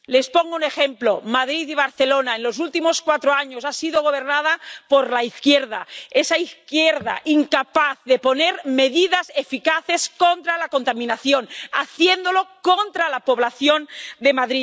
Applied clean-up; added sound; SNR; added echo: none; none; none; none.